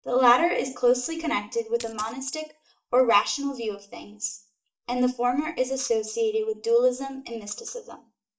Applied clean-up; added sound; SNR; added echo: neural mask model DeepFilterNet 3.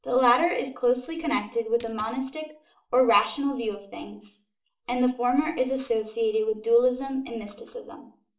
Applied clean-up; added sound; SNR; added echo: neural separator model SepFormer DNS4.